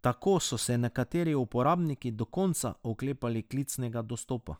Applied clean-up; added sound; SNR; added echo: none; none; none; none.